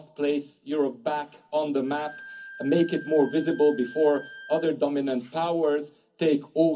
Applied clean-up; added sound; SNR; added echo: none; Bowed string instrument; 18 dB; reverberation time 0.4 s.